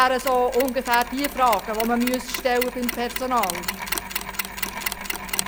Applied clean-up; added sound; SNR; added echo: none; Mechanisms; 6 dB; none.